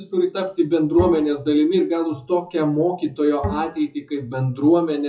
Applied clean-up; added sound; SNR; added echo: classical method WPE with log-MMSE.